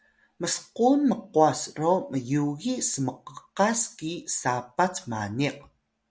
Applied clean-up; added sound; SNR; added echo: none; none; none; none.